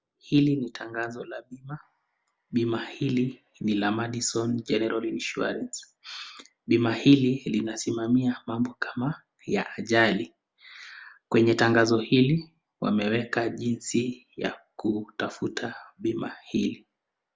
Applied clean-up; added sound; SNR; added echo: none; none; none; none.